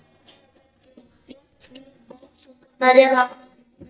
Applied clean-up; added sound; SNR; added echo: neural mask model DeepFilterNet 3.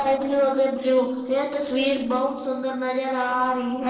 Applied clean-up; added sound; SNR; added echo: neural separator model SepFormer DNS4.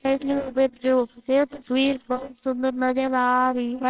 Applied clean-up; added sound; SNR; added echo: neural separator model SepFormer WHAMR!.